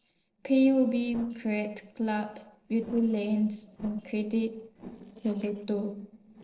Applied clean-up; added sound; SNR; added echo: neural separator model SepFormer DNS4.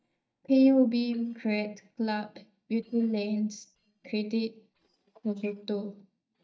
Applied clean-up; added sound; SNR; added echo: neural mask model DeepFilterNet 3.